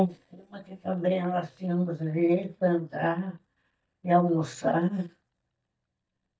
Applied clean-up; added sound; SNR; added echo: neural mask model DeepFilterNet 3.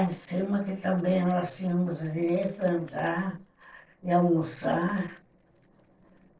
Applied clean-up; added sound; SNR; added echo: neural separator model SepFormer DNS4.